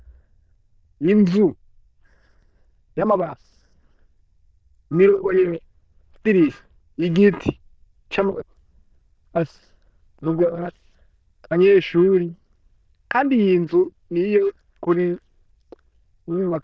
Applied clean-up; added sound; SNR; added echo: neural diffusion model UNIVERSE++.